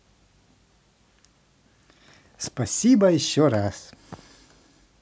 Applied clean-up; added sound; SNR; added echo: none; none; none; none.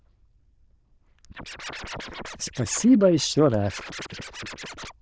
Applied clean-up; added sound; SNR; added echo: neural diffusion model UNIVERSE++.